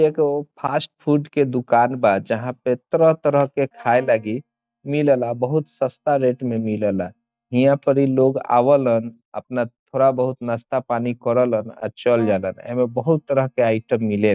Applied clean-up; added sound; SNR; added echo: neural mask model DeepFilterNet 3.